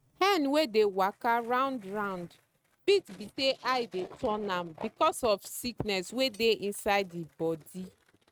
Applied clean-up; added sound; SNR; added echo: neural mask model RNNoise.